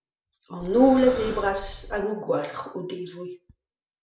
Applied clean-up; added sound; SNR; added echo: none; Breathing; 12 dB; none.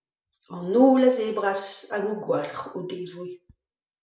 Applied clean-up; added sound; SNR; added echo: none; none; none; none.